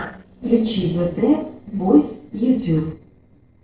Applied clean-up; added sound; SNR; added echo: neural separator model SepFormer DNS4.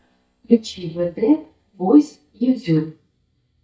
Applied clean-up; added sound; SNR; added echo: neural mask model DeepFilterNet 3.